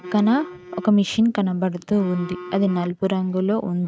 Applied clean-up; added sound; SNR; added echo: neural mask model RNNoise.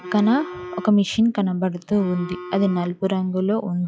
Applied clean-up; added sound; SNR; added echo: classical method log-MMSE.